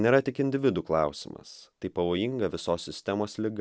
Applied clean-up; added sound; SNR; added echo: none; none; none; none.